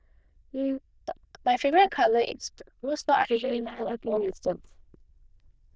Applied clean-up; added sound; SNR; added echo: neural diffusion model UNIVERSE++.